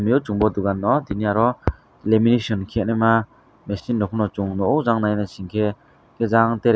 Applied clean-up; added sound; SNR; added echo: none; none; none; none.